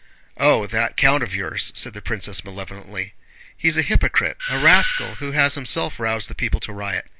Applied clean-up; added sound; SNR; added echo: none; Doorbell; 8 dB; none.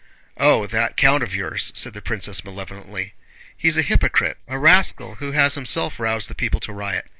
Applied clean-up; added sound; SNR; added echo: neural mask model Resemble Enhance denoiser.